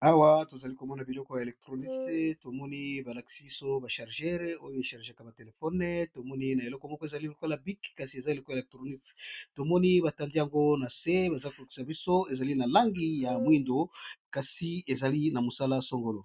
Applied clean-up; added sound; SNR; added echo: neural mask model RNNoise.